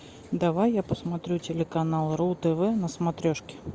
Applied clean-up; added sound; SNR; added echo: none; none; none; none.